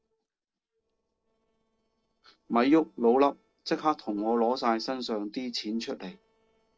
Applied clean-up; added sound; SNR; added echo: neural separator model SepFormer DNS4.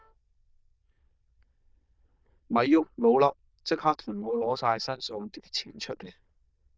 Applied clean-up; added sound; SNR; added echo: neural diffusion model UNIVERSE++.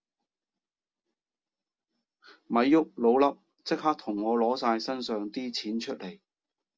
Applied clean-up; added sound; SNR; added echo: none; none; none; none.